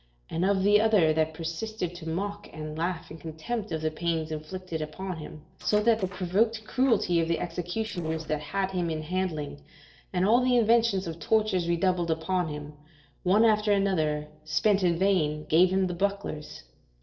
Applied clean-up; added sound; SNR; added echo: neural separator model SepFormer DNS4.